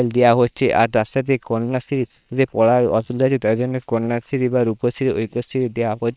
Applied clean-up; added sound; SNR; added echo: neural separator model SepFormer WHAM!.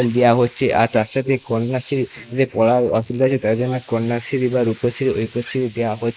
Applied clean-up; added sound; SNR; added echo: neural mask model Resemble Enhance denoiser.